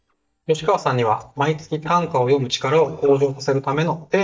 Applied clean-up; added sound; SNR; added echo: neural mask model DeepFilterNet 3.